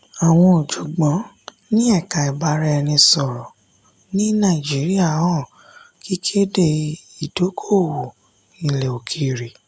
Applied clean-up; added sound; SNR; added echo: none; none; none; none.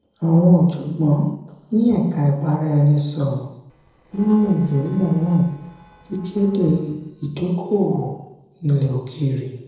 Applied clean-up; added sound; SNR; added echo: neural separator model SepFormer DNS4.